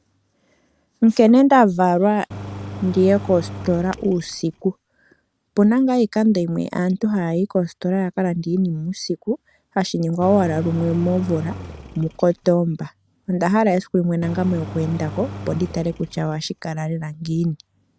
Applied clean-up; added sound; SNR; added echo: none; Engine; 13 dB; none.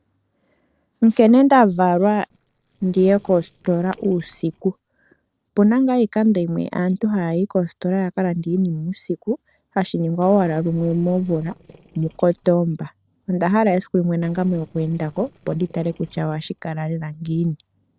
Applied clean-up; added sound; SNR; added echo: neural separator model SepFormer DNS4.